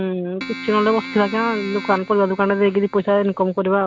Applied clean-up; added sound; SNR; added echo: none; Keyboard (musical); 14 dB; none.